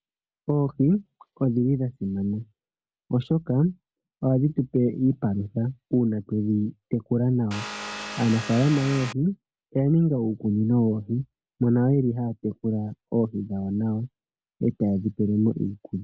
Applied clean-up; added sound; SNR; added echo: none; Vehicle; 9 dB; none.